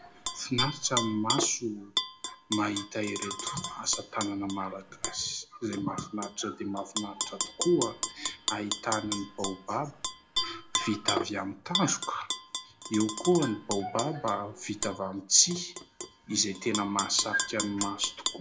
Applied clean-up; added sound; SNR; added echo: none; Tap / Glass; 5 dB; reverberation time 0.2 s.